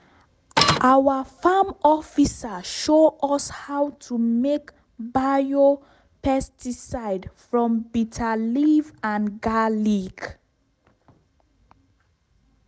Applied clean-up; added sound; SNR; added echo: none; Printer; -4 dB; none.